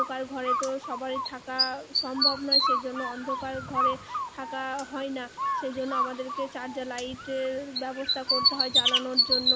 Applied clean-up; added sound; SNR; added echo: none; Bird; -5 dB; none.